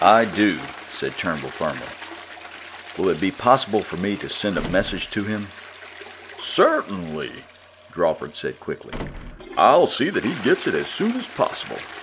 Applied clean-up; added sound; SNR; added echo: none; Slam + Toilet flush; 14 dB; none.